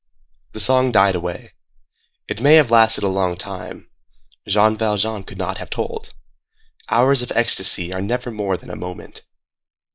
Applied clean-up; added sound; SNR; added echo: neural mask model Resemble Enhance denoiser.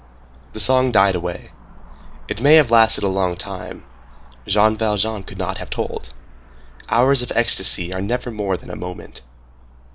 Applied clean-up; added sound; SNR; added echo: none; Cricket / Motor vehicle (road); 19 dB; none.